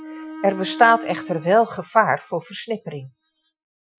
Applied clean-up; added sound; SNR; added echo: classical method Wiener filter.